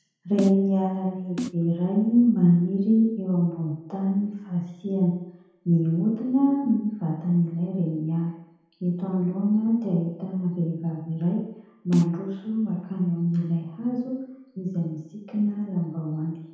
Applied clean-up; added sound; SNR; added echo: none; Snare drum; 10 dB; reverberation time 0.9 s.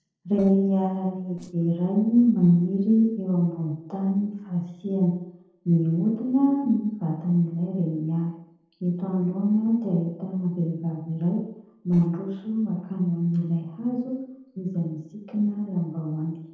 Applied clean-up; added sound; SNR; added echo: neural separator model SepFormer DNS4.